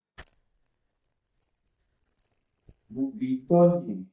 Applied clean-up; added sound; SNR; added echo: neural mask model DeepFilterNet 3.